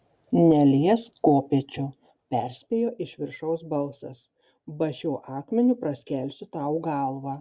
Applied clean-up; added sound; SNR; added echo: none; none; none; none.